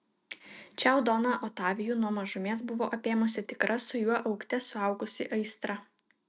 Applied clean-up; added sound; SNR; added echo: none; none; none; none.